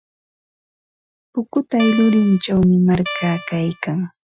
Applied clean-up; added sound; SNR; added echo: classical method Wiener filter.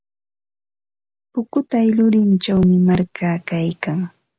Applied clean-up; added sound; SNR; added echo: none; none; none; none.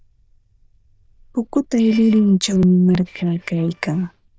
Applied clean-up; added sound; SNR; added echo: neural diffusion model UNIVERSE++.